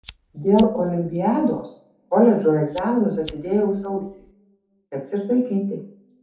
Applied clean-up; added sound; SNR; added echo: none; Fire; 18 dB; reverberation time 0.5 s.